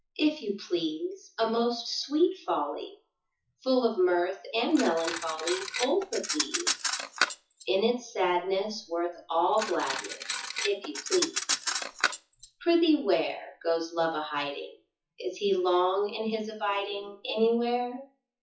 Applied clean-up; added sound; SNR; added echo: classical method WPE with log-MMSE.